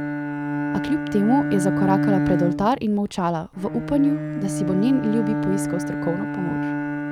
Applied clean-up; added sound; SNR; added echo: none; Bowed string instrument; 2 dB; none.